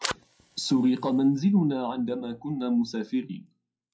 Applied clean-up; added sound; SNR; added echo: classical method WPE with log-MMSE.